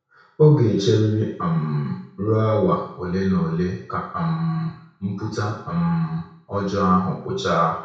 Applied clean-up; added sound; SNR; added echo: none; none; none; reverberation time 0.6 s.